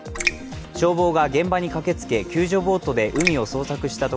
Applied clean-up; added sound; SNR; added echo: none; Raindrop; 6 dB; none.